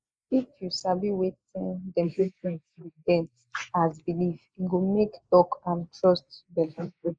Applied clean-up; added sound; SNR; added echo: neural mask model Resemble Enhance denoiser.